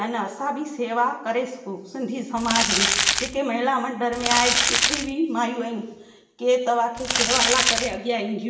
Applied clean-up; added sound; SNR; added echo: none; Crumpling, crinkling; -3 dB; reverberation time 1.0 s.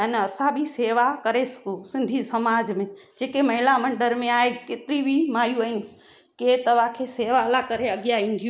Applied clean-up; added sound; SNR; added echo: none; none; none; none.